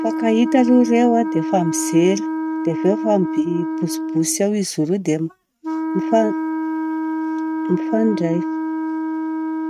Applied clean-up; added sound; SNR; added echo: neural mask model RNNoise.